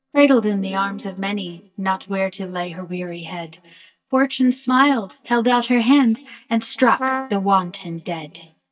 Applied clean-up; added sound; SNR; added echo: neural mask model DeepFilterNet 3.